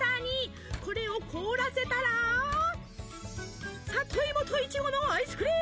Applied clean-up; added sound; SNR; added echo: none; Slam; 17 dB; none.